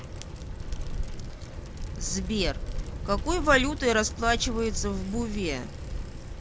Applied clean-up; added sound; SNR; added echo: none; Bicycle; 3 dB; none.